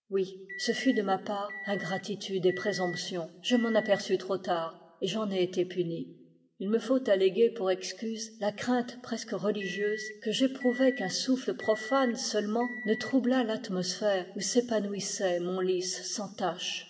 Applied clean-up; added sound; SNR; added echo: none; Microwave oven; 13 dB; reverberation time 1.0 s.